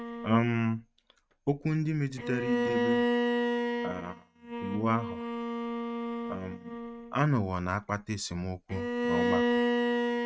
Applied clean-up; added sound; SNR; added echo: neural mask model RNNoise.